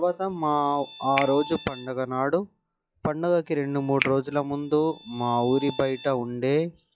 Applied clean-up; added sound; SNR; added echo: classical method log-MMSE.